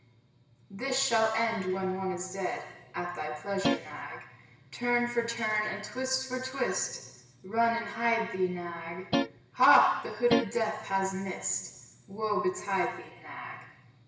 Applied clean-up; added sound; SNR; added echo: none; Guitar; 0 dB; reverberation time 1.0 s.